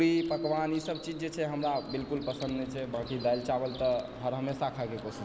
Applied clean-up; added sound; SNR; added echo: none; Computer keyboard + Bird; 19 dB; none.